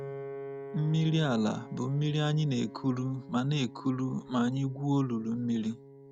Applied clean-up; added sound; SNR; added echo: none; Piano; 15 dB; none.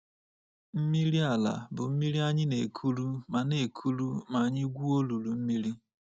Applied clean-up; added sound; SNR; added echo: none; none; none; none.